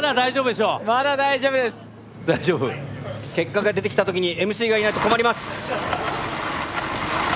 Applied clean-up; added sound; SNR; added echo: none; none; none; none.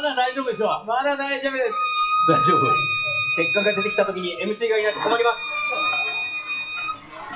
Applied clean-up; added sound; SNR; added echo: classical method WPE with log-MMSE.